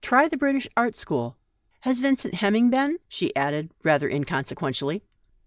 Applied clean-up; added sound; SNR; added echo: none; none; none; none.